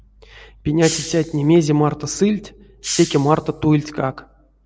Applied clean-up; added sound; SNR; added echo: none; Hiss; 15 dB; none.